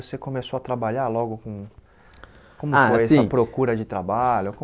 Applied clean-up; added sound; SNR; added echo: none; none; none; none.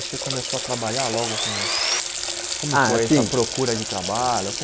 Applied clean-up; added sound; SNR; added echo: none; Sawing + Water tap, faucet; 2 dB; none.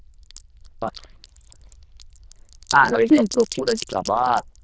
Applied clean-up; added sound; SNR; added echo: neural diffusion model UNIVERSE++.